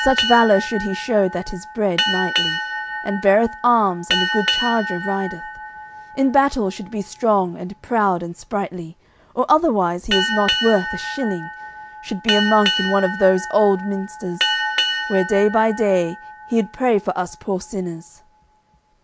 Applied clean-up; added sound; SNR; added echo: none; Boat, Water vehicle; 6 dB; none.